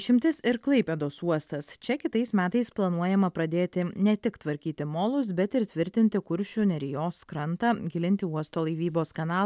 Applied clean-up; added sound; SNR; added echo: none; none; none; none.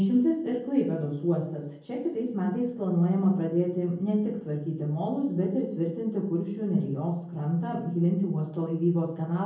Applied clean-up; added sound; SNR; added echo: none; none; none; reverberation time 0.7 s.